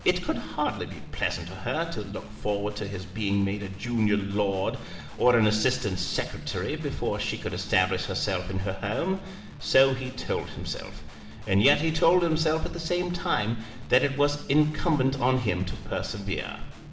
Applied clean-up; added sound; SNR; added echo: none; Guitar; 17 dB; reverberation time 0.8 s.